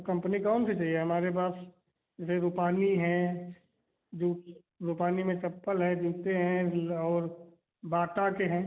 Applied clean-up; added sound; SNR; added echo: none; none; none; none.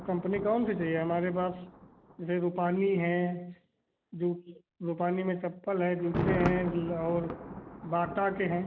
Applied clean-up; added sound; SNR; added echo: none; Thunder; 9 dB; none.